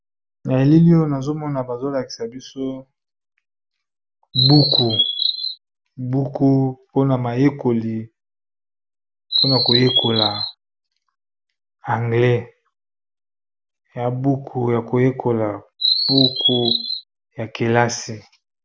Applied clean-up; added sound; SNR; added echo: none; Chirp, tweet; -2 dB; none.